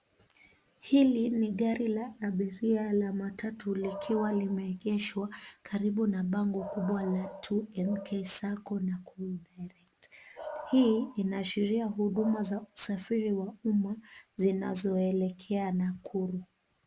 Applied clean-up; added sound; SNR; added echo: none; none; none; none.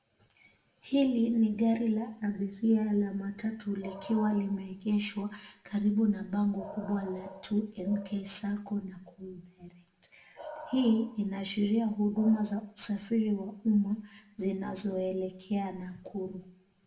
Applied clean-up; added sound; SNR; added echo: none; none; none; reverberation time 0.5 s.